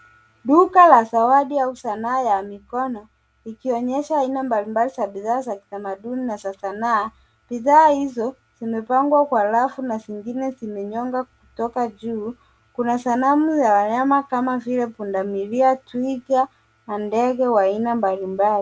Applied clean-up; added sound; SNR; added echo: none; none; none; none.